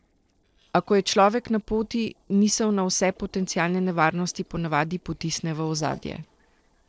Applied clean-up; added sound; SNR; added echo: neural separator model SepFormer DNS4.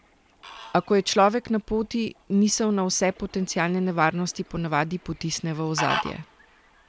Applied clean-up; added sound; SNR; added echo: none; Fowl; 14 dB; none.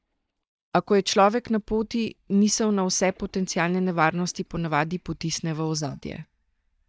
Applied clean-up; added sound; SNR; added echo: neural mask model DeepFilterNet 3.